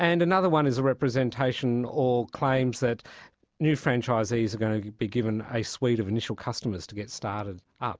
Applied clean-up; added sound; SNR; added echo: none; none; none; none.